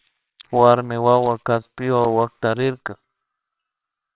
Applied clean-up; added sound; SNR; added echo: neural separator model SepFormer WHAMR!.